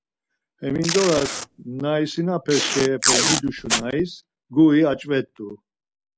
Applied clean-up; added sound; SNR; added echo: none; Packing tape, duct tape; 2 dB; none.